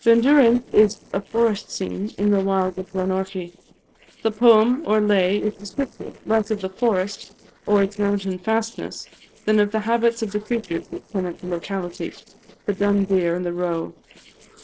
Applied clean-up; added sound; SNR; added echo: neural separator model SepFormer DNS4.